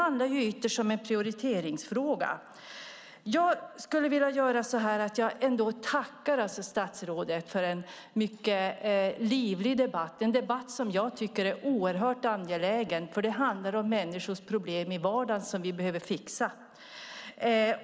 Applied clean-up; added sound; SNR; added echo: none; none; none; none.